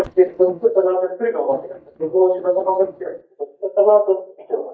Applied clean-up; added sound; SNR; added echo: neural mask model DeepFilterNet 3.